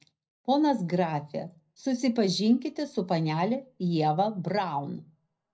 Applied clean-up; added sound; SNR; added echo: none; none; none; reverberation time 0.4 s.